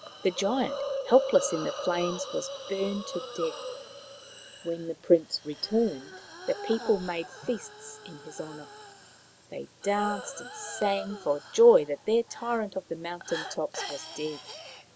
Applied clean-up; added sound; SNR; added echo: none; Hiss; 11 dB; none.